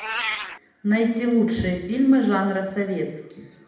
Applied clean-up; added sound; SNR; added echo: none; Meow; 13 dB; reverberation time 0.8 s.